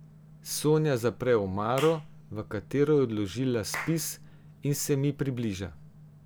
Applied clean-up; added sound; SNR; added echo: none; Clapping / Chirp, tweet; 19 dB; none.